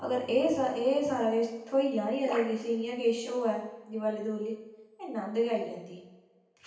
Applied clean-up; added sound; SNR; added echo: none; none; none; reverberation time 0.9 s.